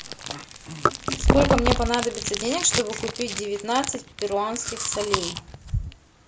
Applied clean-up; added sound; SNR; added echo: none; Chewing, mastication; 0 dB; none.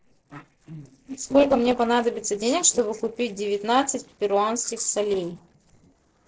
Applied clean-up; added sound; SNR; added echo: neural separator model SepFormer DNS4.